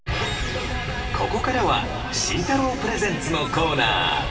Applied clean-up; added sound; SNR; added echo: none; Bowed string instrument; 14 dB; reverberation time 2.8 s.